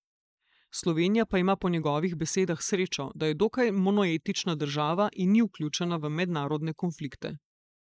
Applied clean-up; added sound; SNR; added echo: neural mask model Resemble Enhance denoiser.